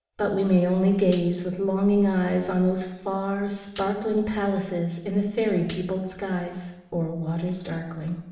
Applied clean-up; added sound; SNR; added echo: none; Tambourine; 3 dB; reverberation time 0.9 s.